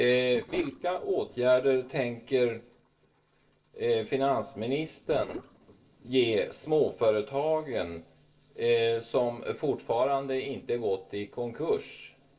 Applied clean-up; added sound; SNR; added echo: neural separator model SepFormer DNS4.